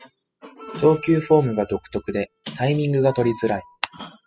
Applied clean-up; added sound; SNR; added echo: classical method spectral subtraction.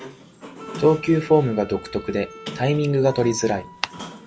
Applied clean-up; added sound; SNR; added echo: none; Sliding door + Wind instrument, woodwind instrument; 15 dB; none.